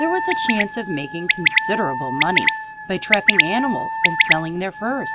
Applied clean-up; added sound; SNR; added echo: none; Wind instrument, woodwind instrument + Bird; -3 dB; none.